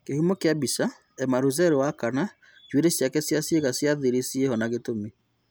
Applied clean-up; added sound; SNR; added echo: none; none; none; none.